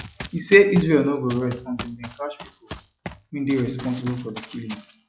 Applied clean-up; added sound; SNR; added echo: classical method log-MMSE.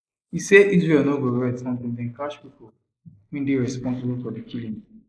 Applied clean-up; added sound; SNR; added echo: neural mask model Resemble Enhance denoiser.